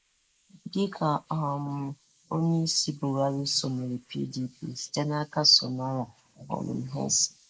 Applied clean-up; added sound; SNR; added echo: neural mask model Resemble Enhance denoiser.